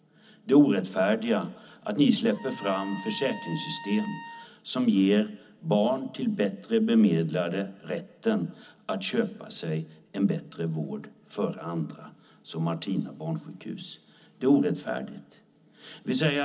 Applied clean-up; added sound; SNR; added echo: none; Trumpet; 16 dB; reverberation time 0.4 s.